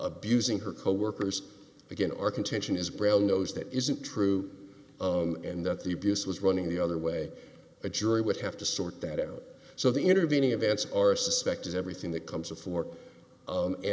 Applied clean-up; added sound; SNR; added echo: none; none; none; none.